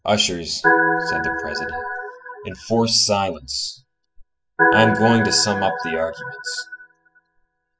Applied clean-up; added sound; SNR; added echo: classical method spectral subtraction.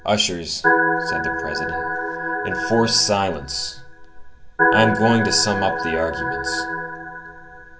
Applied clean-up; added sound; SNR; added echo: none; Organ; 0 dB; none.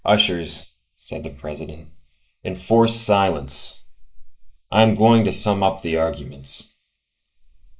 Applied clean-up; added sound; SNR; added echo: neural mask model Resemble Enhance denoiser.